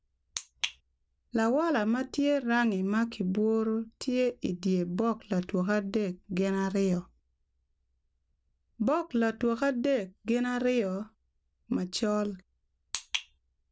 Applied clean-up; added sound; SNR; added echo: none; none; none; none.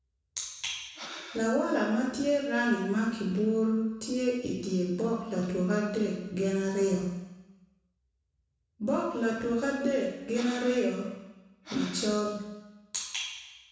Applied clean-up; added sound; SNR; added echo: none; Breathing; 15 dB; reverberation time 1.0 s.